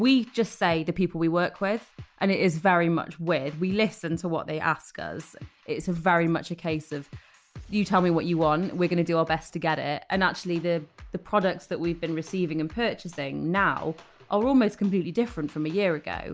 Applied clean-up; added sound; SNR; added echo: none; none; none; none.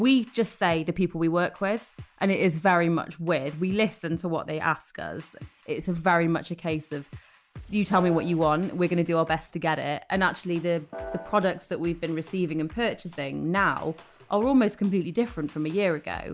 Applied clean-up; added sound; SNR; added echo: none; Piano; 11 dB; none.